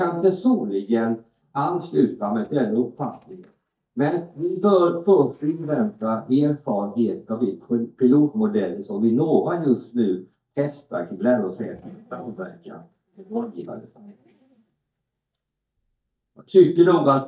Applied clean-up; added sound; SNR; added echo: neural mask model DeepFilterNet 3.